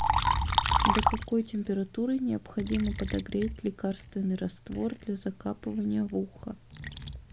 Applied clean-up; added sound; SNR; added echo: none; Liquid; 0 dB; none.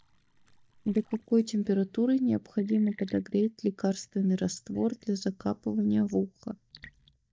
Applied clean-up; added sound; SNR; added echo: neural mask model DeepFilterNet 3.